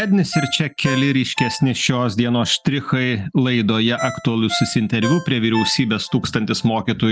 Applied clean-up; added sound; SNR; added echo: none; Ringtone; 14 dB; none.